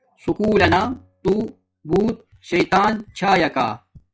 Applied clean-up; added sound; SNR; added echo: classical method log-MMSE.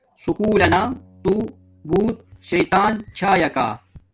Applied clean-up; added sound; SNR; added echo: none; Bowed string instrument; 17 dB; none.